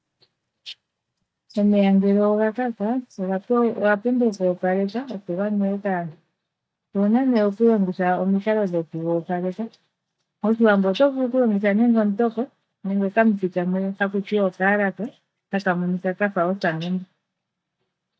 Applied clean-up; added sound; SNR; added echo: neural mask model DeepFilterNet 3.